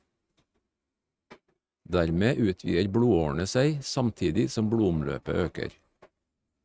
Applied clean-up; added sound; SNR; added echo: neural mask model RNNoise.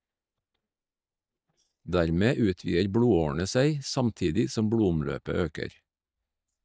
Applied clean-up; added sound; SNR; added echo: neural mask model DeepFilterNet 3.